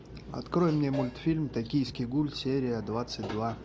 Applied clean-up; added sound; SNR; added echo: none; none; none; none.